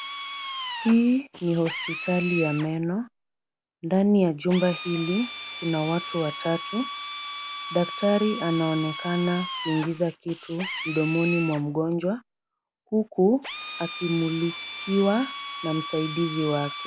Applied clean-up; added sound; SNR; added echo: none; Drill; 10 dB; none.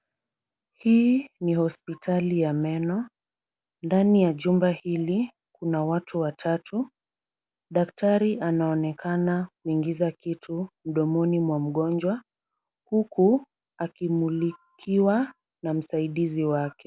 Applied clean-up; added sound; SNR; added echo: none; none; none; none.